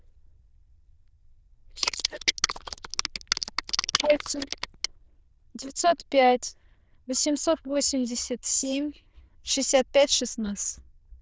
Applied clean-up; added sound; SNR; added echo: neural diffusion model UNIVERSE++.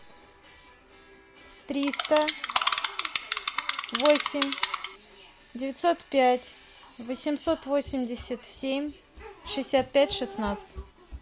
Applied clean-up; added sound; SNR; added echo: none; Insect; -2 dB; none.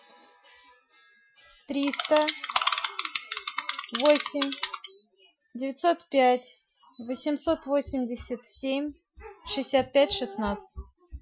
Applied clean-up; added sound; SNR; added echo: classical method Wiener filter.